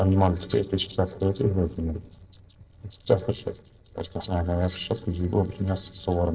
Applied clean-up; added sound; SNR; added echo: neural separator model SepFormer DNS4.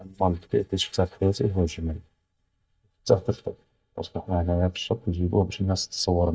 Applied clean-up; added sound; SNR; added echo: neural mask model DeepFilterNet 3.